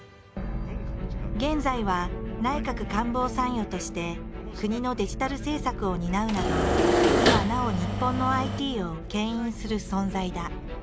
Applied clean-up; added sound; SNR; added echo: none; Engine / Mechanisms; -3 dB; none.